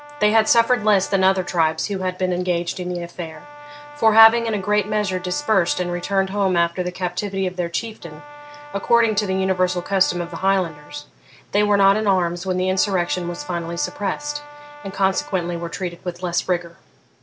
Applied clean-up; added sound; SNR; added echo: none; Brass instrument; 19 dB; none.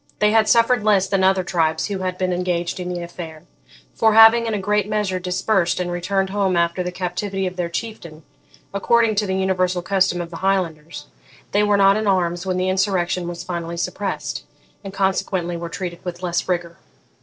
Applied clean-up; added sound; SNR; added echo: neural separator model SepFormer DNS4.